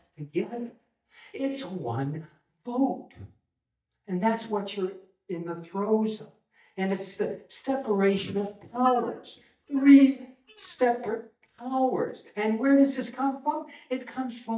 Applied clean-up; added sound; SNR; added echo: neural mask model DeepFilterNet 3.